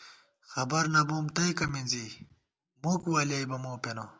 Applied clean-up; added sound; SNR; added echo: none; none; none; none.